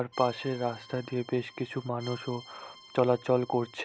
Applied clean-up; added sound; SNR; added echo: none; Accordion; 19 dB; none.